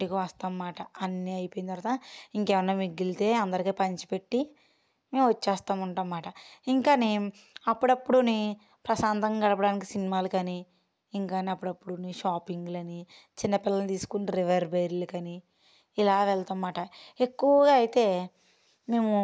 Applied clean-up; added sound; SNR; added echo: none; none; none; none.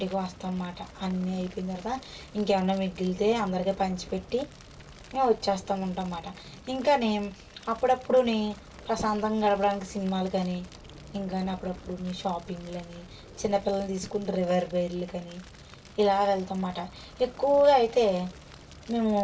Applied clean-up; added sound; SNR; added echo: none; Fire; 19 dB; reverberation time 0.1 s.